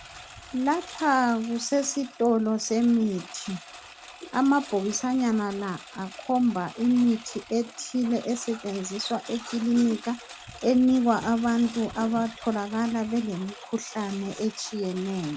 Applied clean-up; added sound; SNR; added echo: none; Engine; 18 dB; none.